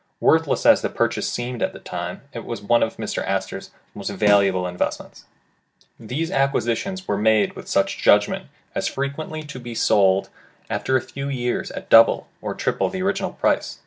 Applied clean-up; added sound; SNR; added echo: none; Snare drum; 10 dB; none.